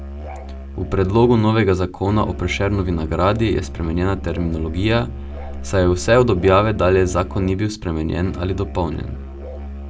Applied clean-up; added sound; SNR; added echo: none; Musical instrument; 12 dB; none.